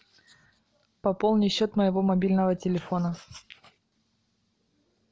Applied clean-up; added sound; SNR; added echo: none; none; none; none.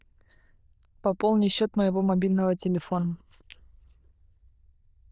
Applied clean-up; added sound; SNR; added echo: neural diffusion model UNIVERSE++.